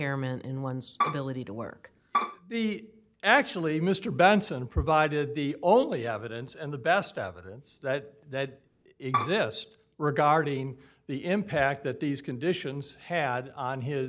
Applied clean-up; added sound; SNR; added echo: none; Bowed string instrument; 1 dB; none.